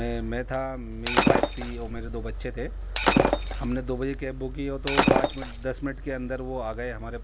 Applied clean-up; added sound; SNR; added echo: none; Shatter; -3 dB; none.